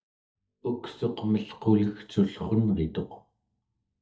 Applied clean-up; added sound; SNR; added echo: neural mask model DeepFilterNet 3.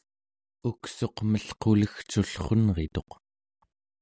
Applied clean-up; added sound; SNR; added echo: none; none; none; none.